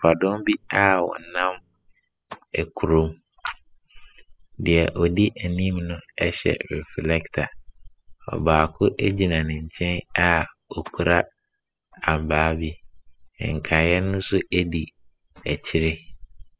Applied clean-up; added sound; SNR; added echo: classical method spectral subtraction.